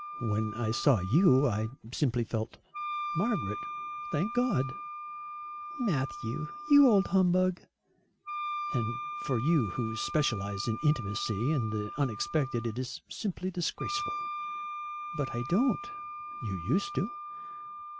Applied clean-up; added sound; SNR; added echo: none; Wind instrument, woodwind instrument; 9 dB; none.